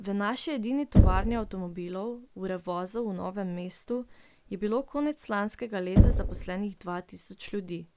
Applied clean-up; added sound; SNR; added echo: none; Knock; -3 dB; none.